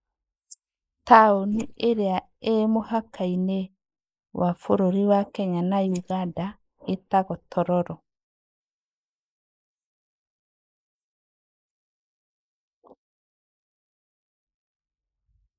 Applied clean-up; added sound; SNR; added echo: neural mask model Resemble Enhance denoiser.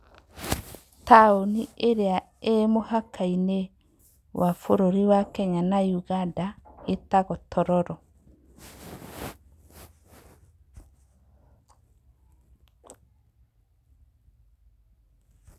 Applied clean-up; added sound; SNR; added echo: none; none; none; none.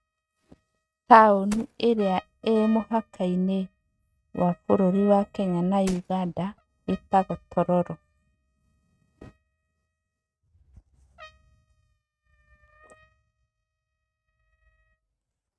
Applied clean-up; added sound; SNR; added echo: neural mask model RNNoise.